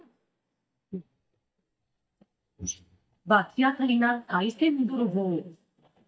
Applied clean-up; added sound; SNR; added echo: neural mask model DeepFilterNet 3.